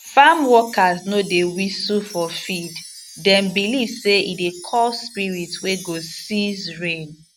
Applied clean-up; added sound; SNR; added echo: none; Wind chime; 20 dB; none.